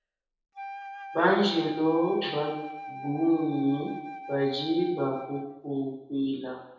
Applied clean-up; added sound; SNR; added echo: none; Wind instrument, woodwind instrument; 13 dB; reverberation time 0.9 s.